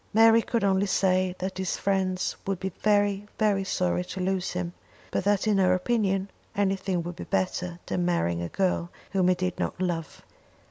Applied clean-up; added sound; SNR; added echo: none; none; none; none.